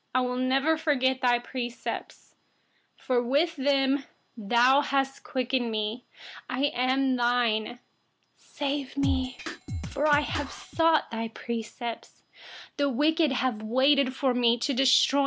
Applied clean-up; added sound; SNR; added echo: none; Drum kit; 6 dB; none.